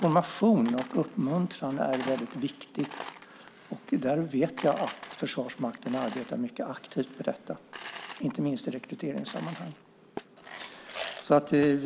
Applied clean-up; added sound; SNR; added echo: none; Coin (dropping); 15 dB; none.